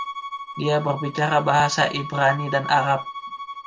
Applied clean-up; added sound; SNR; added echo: none; Bowed string instrument; 11 dB; none.